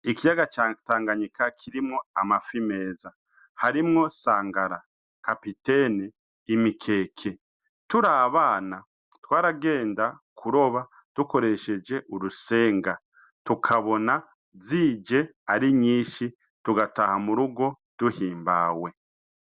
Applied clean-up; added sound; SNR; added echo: none; none; none; none.